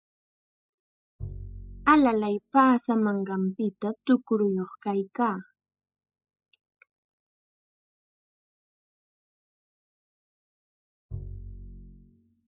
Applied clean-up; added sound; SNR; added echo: classical method spectral subtraction.